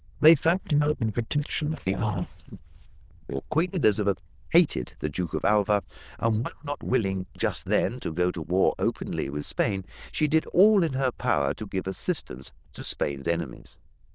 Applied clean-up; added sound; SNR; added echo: neural diffusion model UNIVERSE++.